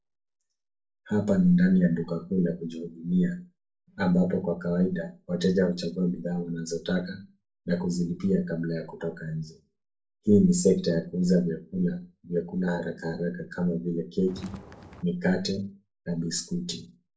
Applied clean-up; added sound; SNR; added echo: neural separator model SepFormer DNS4.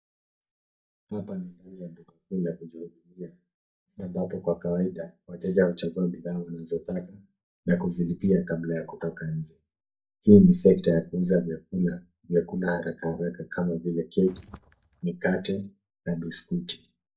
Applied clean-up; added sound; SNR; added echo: neural mask model DeepFilterNet 3.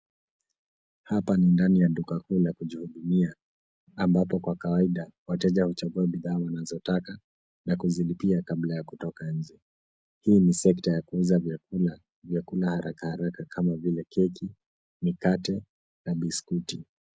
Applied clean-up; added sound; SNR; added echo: none; none; none; none.